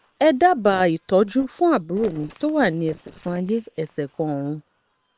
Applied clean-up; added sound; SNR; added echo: neural separator model SepFormer WHAM!.